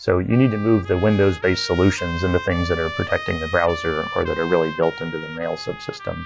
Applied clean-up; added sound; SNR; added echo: classical method log-MMSE.